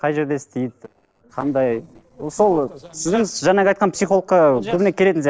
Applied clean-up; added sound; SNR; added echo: neural separator model SepFormer DNS4.